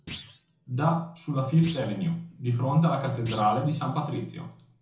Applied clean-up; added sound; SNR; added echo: none; Thump, thud; 18 dB; reverberation time 0.6 s.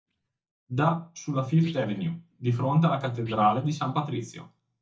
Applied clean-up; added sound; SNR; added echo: neural mask model DeepFilterNet 3.